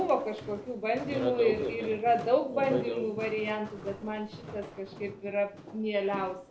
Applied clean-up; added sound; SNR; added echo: none; Walk, footsteps; 14 dB; none.